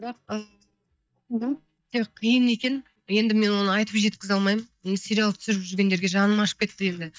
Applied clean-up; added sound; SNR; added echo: neural mask model DeepFilterNet 3.